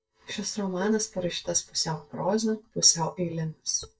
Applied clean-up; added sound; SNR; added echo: neural mask model DeepFilterNet 3.